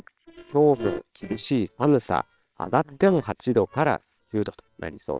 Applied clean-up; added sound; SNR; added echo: neural separator model SepFormer WHAMR!.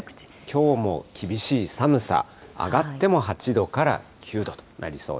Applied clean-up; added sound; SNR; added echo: none; none; none; none.